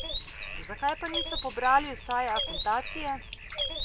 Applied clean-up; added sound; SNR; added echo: none; Bird; 4 dB; none.